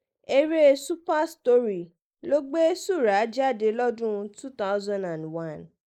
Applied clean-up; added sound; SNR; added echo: neural mask model Resemble Enhance denoiser.